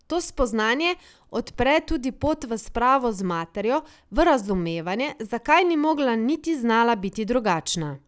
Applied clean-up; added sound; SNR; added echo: none; none; none; none.